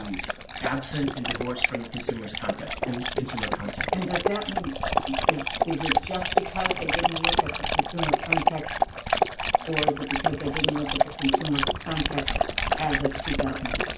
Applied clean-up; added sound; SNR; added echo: none; Dog; -5 dB; reverberation time 0.3 s.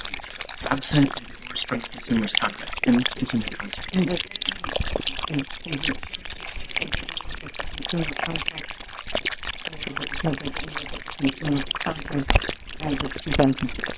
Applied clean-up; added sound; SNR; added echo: neural separator model SepFormer WHAMR!.